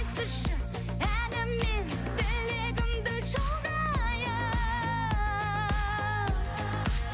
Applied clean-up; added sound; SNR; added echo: none; none; none; none.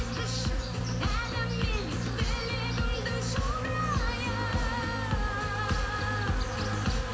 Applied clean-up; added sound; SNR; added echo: none; Insect; 8 dB; reverberation time 1.7 s.